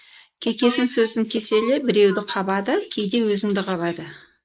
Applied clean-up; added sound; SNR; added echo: neural mask model Resemble Enhance denoiser.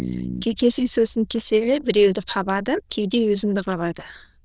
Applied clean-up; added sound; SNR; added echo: neural diffusion model UNIVERSE++.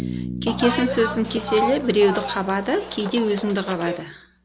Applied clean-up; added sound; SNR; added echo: none; Bus + Bass guitar; 7 dB; none.